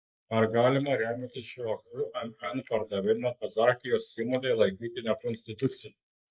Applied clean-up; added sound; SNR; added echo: neural mask model Resemble Enhance denoiser.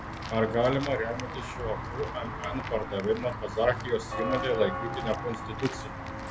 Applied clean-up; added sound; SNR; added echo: none; Walk, footsteps / Bell; 5 dB; none.